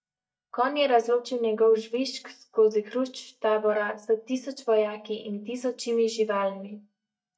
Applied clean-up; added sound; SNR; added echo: neural mask model DeepFilterNet 3.